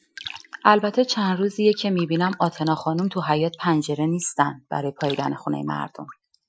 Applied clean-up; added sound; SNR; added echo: classical method Wiener filter.